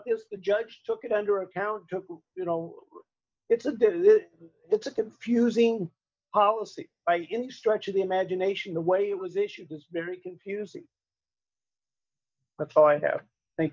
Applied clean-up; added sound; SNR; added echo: neural mask model DeepFilterNet 3.